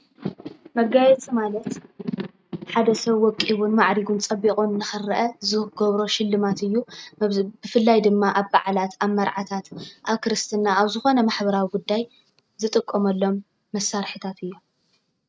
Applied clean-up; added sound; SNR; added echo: neural mask model RNNoise.